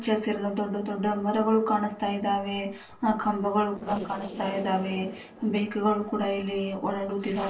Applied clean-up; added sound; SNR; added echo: neural separator model SepFormer DNS4.